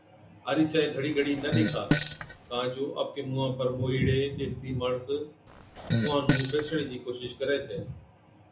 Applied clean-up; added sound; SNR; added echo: none; Fart; 0 dB; reverberation time 0.3 s.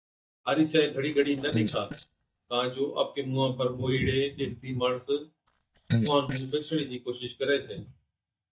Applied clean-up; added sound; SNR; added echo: neural mask model DeepFilterNet 3.